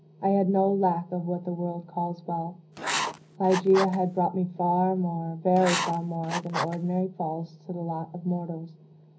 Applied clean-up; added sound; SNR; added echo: none; Writing; 5 dB; reverberation time 0.5 s.